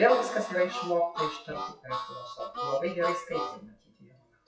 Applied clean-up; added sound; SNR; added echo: classical method WPE with log-MMSE.